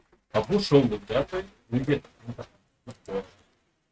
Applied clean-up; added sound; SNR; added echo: neural mask model RNNoise.